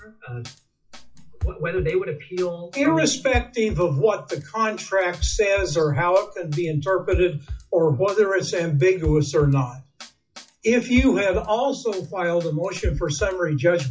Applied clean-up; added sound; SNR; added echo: classical method WPE with log-MMSE.